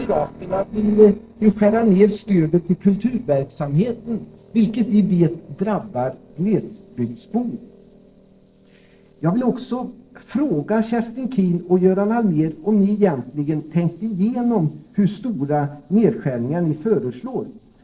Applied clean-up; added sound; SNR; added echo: neural separator model SepFormer DNS4.